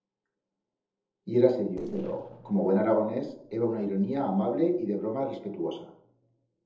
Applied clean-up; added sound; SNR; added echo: neural separator model SepFormer DNS4.